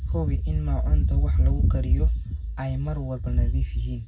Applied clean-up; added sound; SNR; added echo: none; none; none; reverberation time 0.4 s.